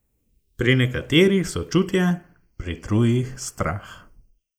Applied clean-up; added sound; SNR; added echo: neural mask model Resemble Enhance denoiser.